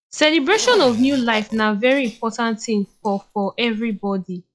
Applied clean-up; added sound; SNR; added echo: classical method log-MMSE.